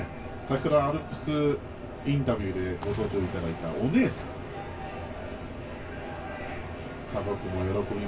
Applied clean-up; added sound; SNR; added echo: none; Cricket / Waves, surf; 19 dB; reverberation time 0.1 s.